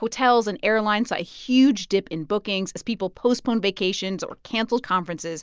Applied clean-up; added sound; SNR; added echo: none; none; none; none.